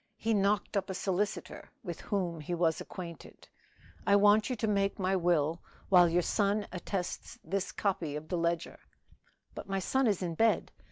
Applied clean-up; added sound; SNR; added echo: neural mask model DeepFilterNet 3.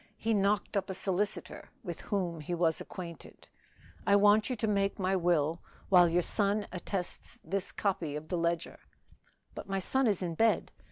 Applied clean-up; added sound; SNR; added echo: none; Wind; 20 dB; none.